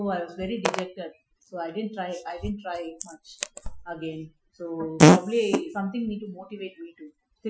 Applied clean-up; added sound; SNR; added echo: classical method Wiener filter.